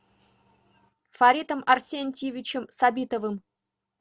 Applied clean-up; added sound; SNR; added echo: none; none; none; none.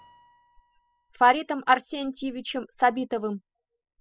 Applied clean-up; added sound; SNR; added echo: classical method spectral subtraction.